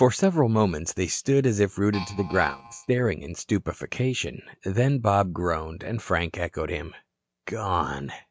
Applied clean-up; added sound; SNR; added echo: neural mask model RNNoise.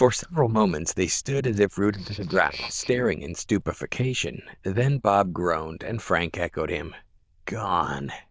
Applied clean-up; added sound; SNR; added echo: neural diffusion model UNIVERSE++.